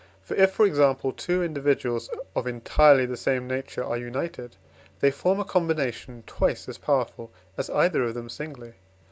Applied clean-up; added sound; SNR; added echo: none; none; none; none.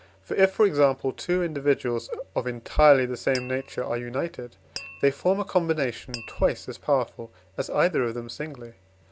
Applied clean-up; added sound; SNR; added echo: none; Glass; 19 dB; none.